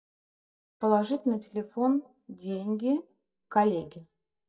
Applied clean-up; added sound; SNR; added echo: neural mask model DeepFilterNet 3.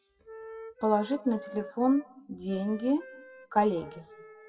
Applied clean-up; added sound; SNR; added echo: classical method WPE with log-MMSE.